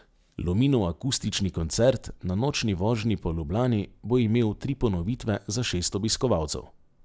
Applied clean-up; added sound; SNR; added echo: none; none; none; none.